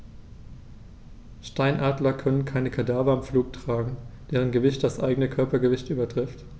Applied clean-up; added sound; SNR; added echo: none; none; none; none.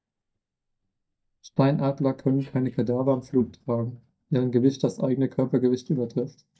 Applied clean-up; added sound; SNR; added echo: neural mask model DeepFilterNet 3.